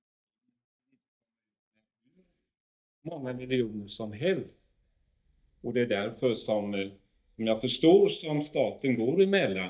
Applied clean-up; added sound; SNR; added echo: neural mask model DeepFilterNet 3.